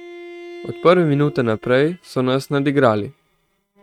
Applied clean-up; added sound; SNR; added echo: neural mask model RNNoise.